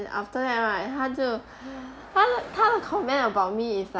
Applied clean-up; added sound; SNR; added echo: none; Car passing by; 20 dB; none.